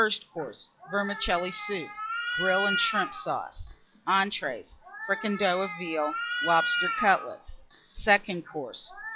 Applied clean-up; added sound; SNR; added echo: classical method log-MMSE.